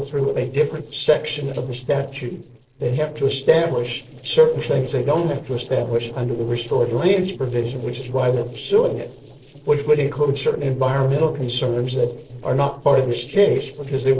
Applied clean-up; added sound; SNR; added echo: neural separator model SepFormer DNS4.